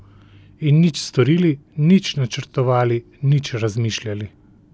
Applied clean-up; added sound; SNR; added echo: none; none; none; none.